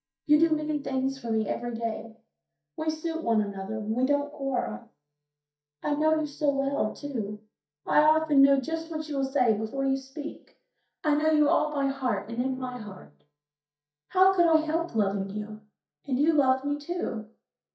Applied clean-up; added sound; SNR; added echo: neural mask model DeepFilterNet 3.